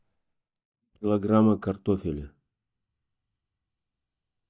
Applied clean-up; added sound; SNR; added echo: neural mask model DeepFilterNet 3.